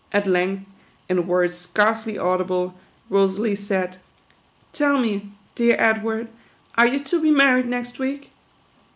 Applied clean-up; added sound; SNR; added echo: none; none; none; none.